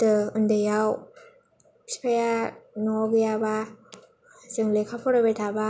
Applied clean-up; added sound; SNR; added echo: none; none; none; none.